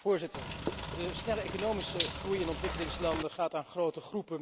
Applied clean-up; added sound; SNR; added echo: none; Bathtub (filling or washing); -4 dB; none.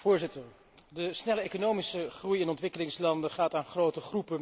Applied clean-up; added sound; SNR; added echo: none; none; none; none.